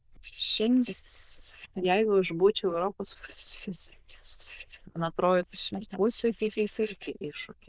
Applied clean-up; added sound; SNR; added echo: neural diffusion model UNIVERSE++.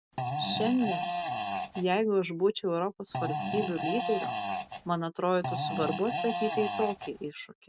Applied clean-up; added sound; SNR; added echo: none; Fart; 2 dB; none.